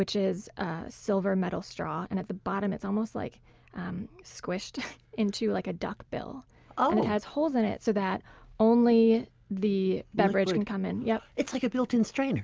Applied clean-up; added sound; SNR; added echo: none; none; none; none.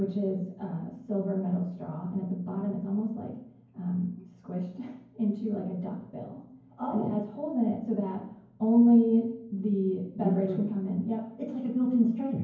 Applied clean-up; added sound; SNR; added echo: none; none; none; reverberation time 0.9 s.